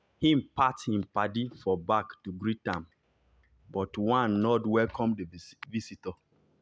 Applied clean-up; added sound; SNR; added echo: none; none; none; none.